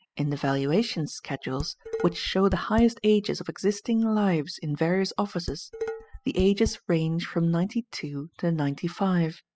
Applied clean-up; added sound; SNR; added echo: classical method spectral subtraction.